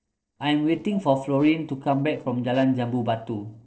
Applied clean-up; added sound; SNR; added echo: neural separator model SepFormer DNS4.